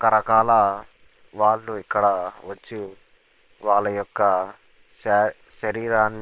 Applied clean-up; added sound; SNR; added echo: neural separator model SepFormer WHAM!.